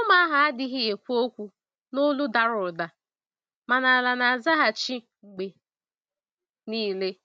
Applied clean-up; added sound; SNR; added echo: none; none; none; none.